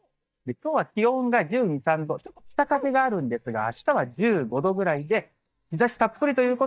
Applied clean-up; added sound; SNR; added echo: neural mask model DeepFilterNet 3.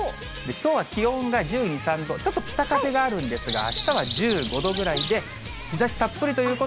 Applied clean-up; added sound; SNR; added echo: none; Bird vocalization, bird call, bird song; 10 dB; none.